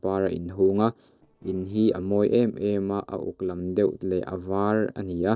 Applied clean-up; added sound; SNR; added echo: neural separator model SepFormer DNS4.